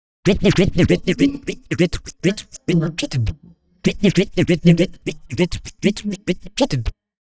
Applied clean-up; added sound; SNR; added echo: neural mask model DeepFilterNet 3.